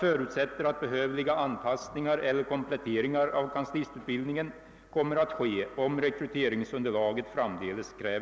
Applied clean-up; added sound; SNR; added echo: none; none; none; none.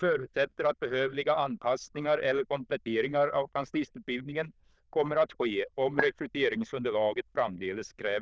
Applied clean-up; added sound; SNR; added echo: neural diffusion model UNIVERSE++.